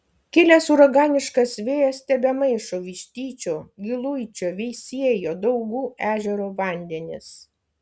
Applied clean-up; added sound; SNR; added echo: none; none; none; none.